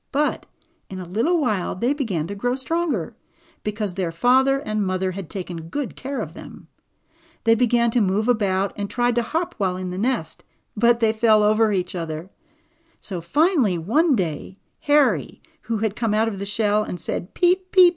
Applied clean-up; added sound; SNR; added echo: none; none; none; none.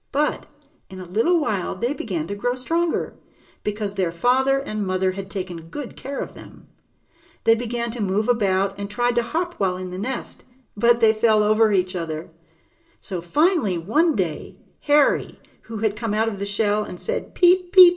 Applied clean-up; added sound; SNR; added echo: none; none; none; reverberation time 0.4 s.